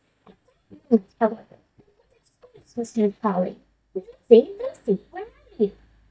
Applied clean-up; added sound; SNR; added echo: neural mask model DeepFilterNet 3.